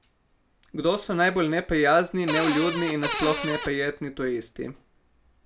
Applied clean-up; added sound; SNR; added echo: none; Cupboard open or close; 1 dB; none.